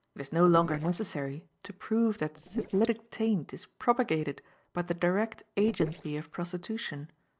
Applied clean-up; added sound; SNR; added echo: neural separator model SepFormer DNS4.